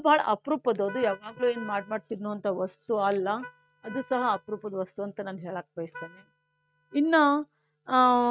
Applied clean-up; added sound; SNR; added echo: neural mask model RNNoise.